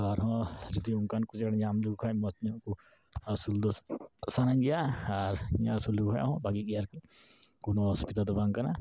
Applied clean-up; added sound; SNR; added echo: none; none; none; none.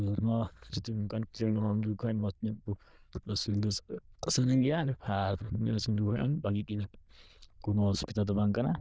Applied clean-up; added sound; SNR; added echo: neural diffusion model UNIVERSE++.